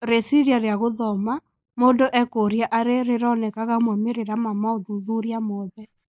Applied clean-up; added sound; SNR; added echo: neural mask model Resemble Enhance denoiser.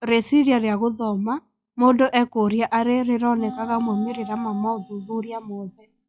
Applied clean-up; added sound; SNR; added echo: classical method log-MMSE.